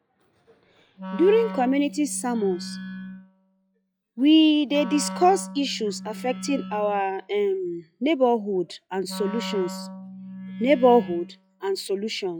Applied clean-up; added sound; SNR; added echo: classical method log-MMSE.